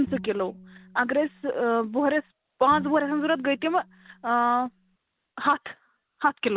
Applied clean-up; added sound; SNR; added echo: none; Bowed string instrument; 19 dB; none.